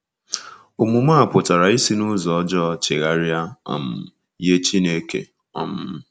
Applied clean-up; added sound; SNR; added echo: none; none; none; none.